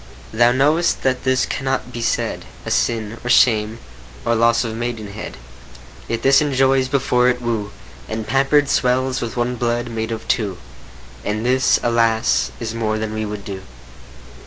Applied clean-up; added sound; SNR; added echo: none; none; none; none.